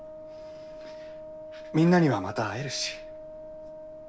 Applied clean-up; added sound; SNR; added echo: none; Wind instrument, woodwind instrument; 13 dB; none.